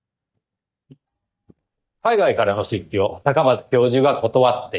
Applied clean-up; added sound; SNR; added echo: neural mask model DeepFilterNet 3.